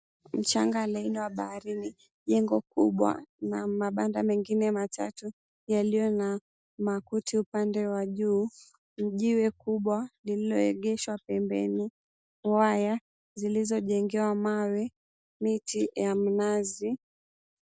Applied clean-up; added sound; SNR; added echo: none; none; none; none.